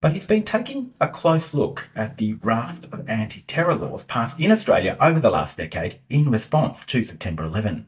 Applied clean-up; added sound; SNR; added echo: neural mask model DeepFilterNet 3.